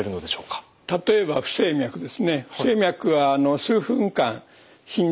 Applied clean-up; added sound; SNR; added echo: none; none; none; none.